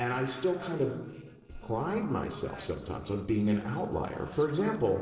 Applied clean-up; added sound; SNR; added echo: neural separator model SepFormer DNS4.